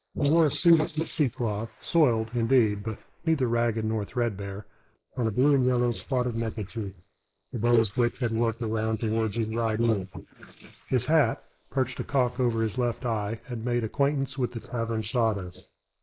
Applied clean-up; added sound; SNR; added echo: neural mask model Resemble Enhance denoiser.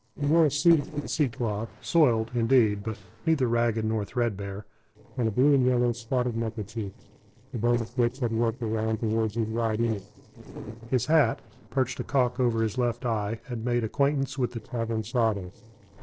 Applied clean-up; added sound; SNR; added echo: neural separator model SepFormer DNS4.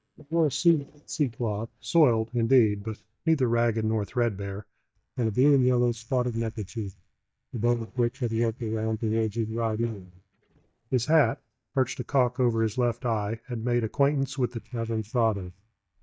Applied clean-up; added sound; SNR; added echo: neural mask model DeepFilterNet 3.